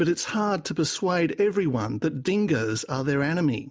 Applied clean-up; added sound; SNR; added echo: none; none; none; none.